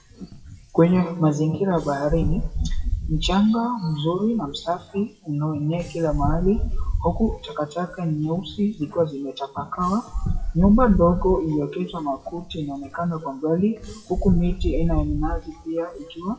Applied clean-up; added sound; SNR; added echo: classical method WPE with log-MMSE.